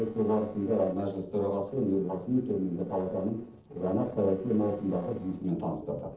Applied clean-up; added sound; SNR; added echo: neural separator model SepFormer DNS4.